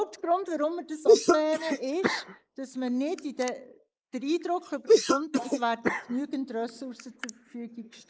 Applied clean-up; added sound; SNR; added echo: neural mask model Resemble Enhance denoiser.